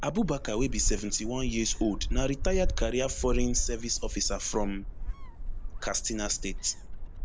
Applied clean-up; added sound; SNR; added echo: none; Gull, seagull; 0 dB; none.